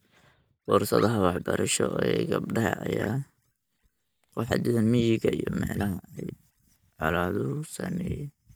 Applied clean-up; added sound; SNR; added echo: neural mask model DeepFilterNet 3.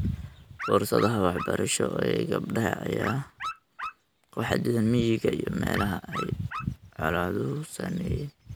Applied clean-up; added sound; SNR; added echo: none; Dog; 11 dB; none.